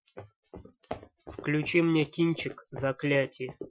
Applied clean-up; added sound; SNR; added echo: classical method Wiener filter.